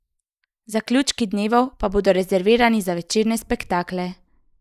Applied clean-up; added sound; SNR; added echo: neural mask model Resemble Enhance denoiser.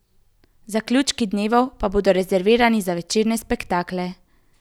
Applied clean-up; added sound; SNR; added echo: none; none; none; none.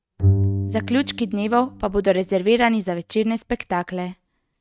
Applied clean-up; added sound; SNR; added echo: neural mask model RNNoise.